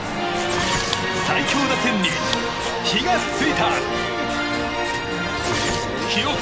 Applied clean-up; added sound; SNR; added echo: none; Scissors; 15 dB; none.